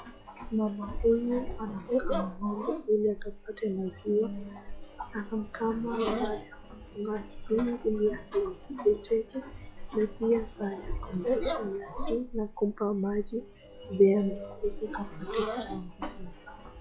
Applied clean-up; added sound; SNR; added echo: classical method log-MMSE.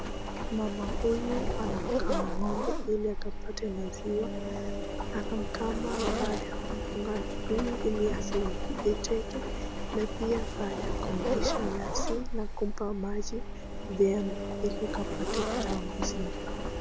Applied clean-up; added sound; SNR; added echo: none; Engine + Zipper (clothing); -2 dB; none.